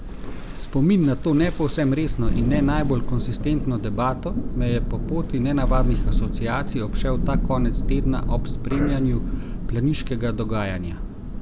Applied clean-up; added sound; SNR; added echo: none; Thunder; 0 dB; none.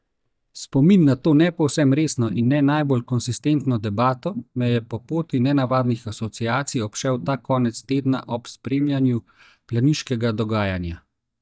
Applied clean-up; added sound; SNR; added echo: neural mask model DeepFilterNet 3.